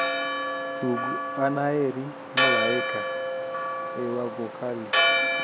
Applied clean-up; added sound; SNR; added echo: none; Church bell; -4 dB; none.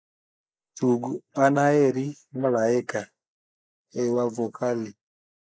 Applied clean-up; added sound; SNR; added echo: neural mask model Resemble Enhance denoiser.